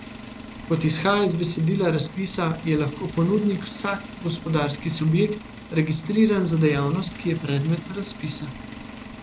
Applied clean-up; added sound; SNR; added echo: none; Engine; 15 dB; none.